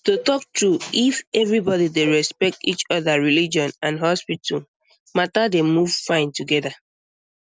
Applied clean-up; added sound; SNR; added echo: none; Cowbell; 20 dB; none.